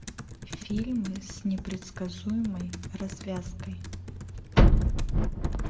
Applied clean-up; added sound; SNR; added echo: none; Computer keyboard; 13 dB; reverberation time 1.1 s.